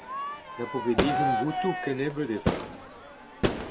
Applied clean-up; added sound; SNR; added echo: none; Crowd / Fireworks; -2 dB; none.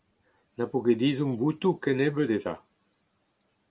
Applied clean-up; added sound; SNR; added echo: none; none; none; none.